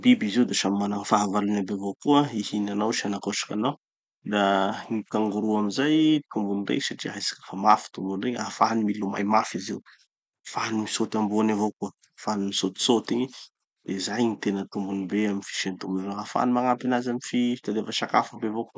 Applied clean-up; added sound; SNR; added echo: none; none; none; none.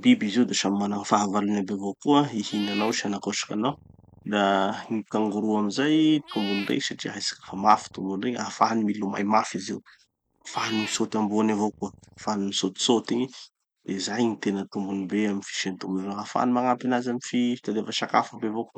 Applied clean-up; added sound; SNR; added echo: none; Meow / Purr; 18 dB; none.